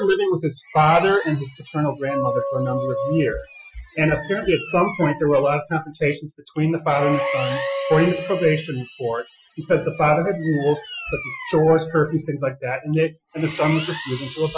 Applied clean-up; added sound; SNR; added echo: classical method Wiener filter.